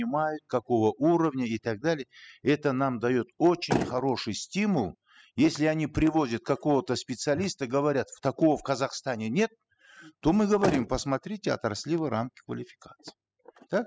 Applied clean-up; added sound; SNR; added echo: classical method spectral subtraction.